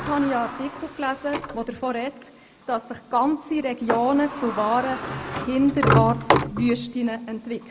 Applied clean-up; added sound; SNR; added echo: none; Sliding door; 3 dB; none.